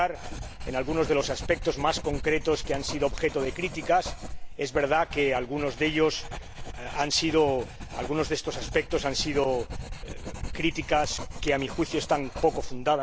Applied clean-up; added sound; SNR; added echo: none; Writing; 8 dB; none.